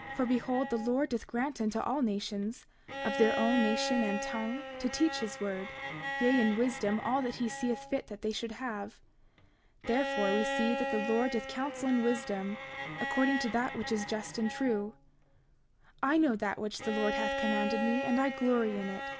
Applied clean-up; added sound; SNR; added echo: none; Bowed string instrument; 6 dB; none.